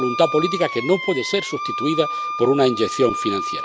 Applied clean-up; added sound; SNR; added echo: none; Wind instrument, woodwind instrument; 6 dB; none.